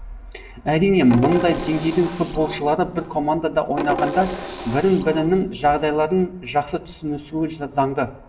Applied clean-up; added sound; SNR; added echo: none; Percussion; 10 dB; reverberation time 0.6 s.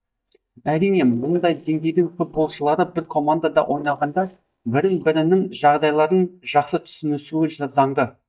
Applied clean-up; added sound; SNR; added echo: neural mask model DeepFilterNet 3.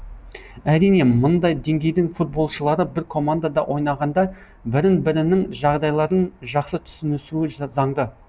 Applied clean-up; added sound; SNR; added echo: none; none; none; none.